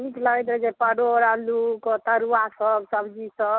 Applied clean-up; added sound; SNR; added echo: none; none; none; none.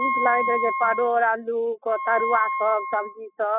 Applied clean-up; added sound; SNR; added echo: classical method spectral subtraction.